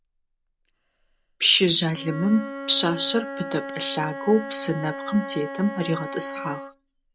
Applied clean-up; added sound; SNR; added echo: none; Wind instrument, woodwind instrument; 12 dB; none.